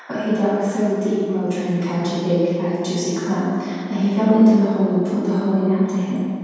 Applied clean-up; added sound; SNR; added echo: none; none; none; reverberation time 2.1 s.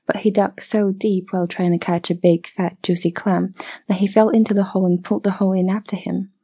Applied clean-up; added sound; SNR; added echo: none; none; none; none.